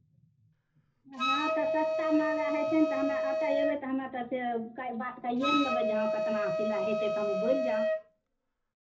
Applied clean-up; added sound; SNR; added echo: none; Wind instrument, woodwind instrument; -2 dB; reverberation time 0.4 s.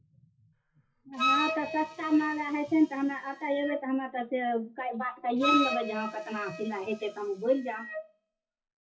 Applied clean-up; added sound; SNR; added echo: classical method WPE with log-MMSE.